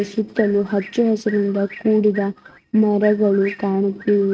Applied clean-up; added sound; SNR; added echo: neural mask model RNNoise.